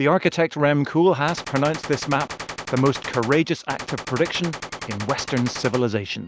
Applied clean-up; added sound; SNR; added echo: none; Gunshot, gunfire; 11 dB; none.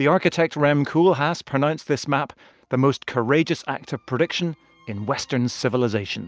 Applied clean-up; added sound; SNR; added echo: none; none; none; none.